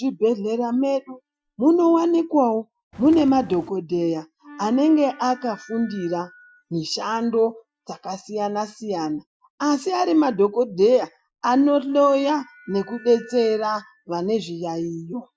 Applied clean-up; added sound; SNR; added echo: classical method Wiener filter.